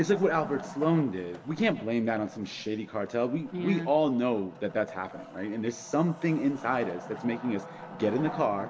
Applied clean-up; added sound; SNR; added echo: none; Wood; 15 dB; reverberation time 2.0 s.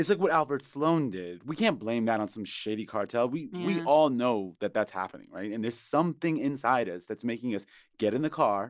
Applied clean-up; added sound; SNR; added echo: none; none; none; none.